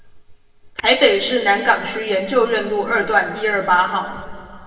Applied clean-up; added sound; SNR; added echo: neural separator model SepFormer DNS4.